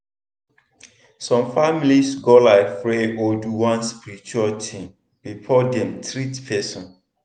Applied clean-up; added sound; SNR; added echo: none; none; none; none.